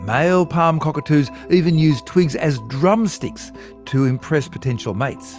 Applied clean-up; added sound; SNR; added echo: none; none; none; none.